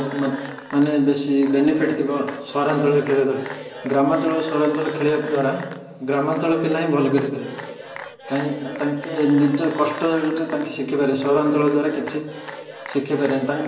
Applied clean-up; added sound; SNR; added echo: none; Applause / Cheering / Clapping; 15 dB; reverberation time 1.9 s.